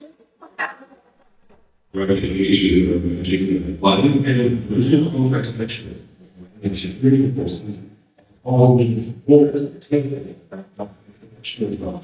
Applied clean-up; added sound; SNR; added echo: neural mask model DeepFilterNet 3.